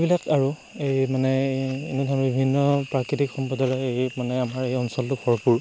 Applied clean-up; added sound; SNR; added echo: none; none; none; none.